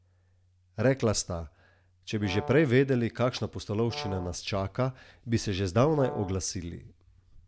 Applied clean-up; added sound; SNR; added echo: none; Brass instrument; 15 dB; none.